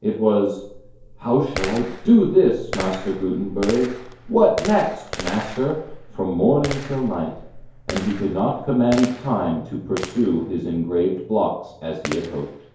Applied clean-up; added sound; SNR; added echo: none; Gunshot, gunfire; 13 dB; reverberation time 2.4 s.